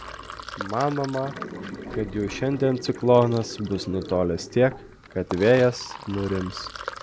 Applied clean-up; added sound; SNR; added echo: none; Sink (filling or washing); 12 dB; none.